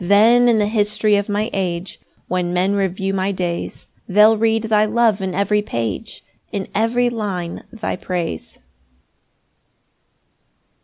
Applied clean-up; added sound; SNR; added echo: none; none; none; none.